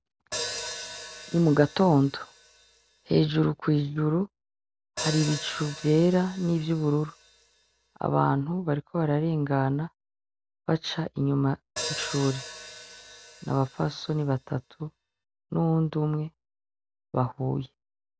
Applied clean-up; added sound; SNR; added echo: none; Hi-hat; 12 dB; none.